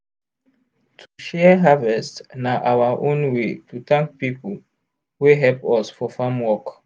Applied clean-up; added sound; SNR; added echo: none; none; none; none.